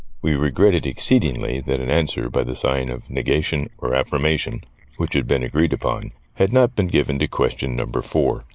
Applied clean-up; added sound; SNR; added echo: neural mask model Resemble Enhance denoiser.